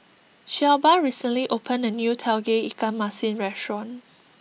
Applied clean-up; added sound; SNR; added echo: none; none; none; none.